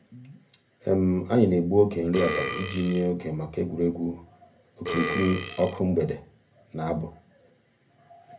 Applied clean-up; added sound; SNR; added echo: none; Burping, eructation; 7 dB; reverberation time 0.3 s.